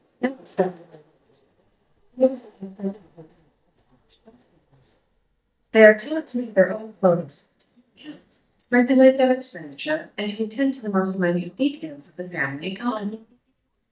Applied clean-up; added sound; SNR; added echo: neural mask model DeepFilterNet 3.